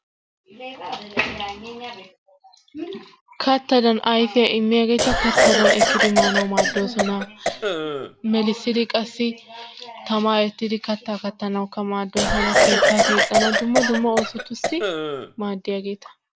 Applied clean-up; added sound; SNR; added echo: none; Cough; -3 dB; none.